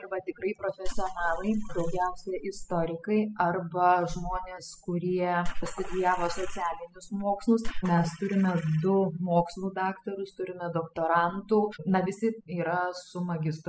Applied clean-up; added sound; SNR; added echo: classical method spectral subtraction.